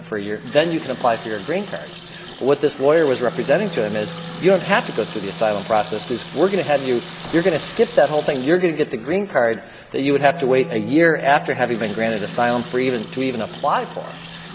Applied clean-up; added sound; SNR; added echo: none; Sink (filling or washing) / Water tap, faucet + Wind instrument, woodwind instrument; 15 dB; none.